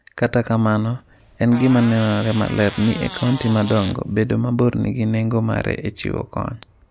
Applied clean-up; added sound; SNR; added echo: none; Fart; 14 dB; none.